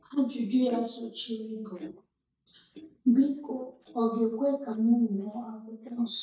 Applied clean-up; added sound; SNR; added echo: neural mask model DeepFilterNet 3.